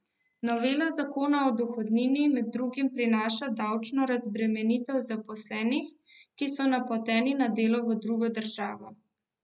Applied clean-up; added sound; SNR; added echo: none; none; none; none.